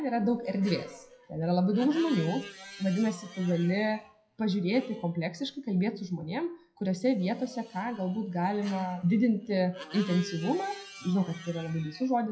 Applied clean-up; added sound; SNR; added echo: classical method WPE with log-MMSE.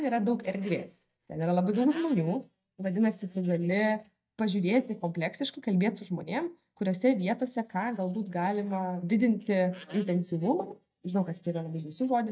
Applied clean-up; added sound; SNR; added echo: neural mask model DeepFilterNet 3.